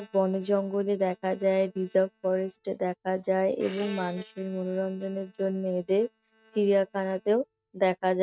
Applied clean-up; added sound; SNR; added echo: neural mask model RNNoise.